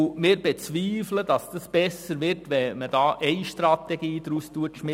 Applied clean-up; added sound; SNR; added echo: none; none; none; none.